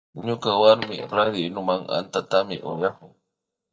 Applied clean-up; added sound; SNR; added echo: neural mask model DeepFilterNet 3.